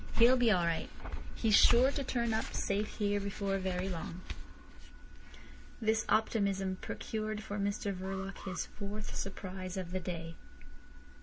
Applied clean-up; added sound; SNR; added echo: none; Alarm; 20 dB; none.